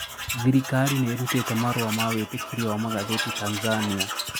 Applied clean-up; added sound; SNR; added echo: none; Tools; 6 dB; none.